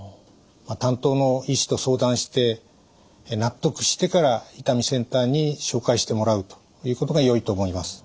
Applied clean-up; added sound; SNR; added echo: none; none; none; none.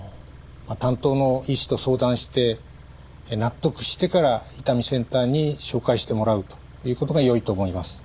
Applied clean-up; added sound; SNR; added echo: none; Idling / Car; 20 dB; none.